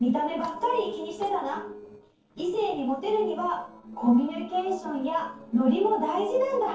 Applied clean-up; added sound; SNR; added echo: neural separator model SepFormer DNS4.